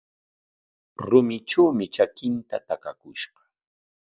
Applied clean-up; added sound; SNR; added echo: none; none; none; none.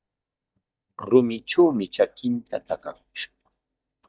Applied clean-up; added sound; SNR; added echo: neural mask model DeepFilterNet 3.